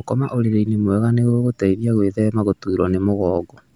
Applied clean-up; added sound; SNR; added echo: none; none; none; none.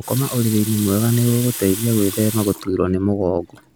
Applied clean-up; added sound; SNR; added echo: none; Water tap, faucet; 12 dB; none.